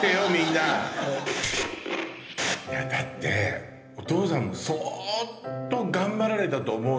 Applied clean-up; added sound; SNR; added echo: none; none; none; reverberation time 0.8 s.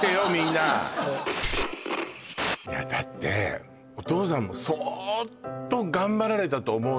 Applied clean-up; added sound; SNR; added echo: none; none; none; none.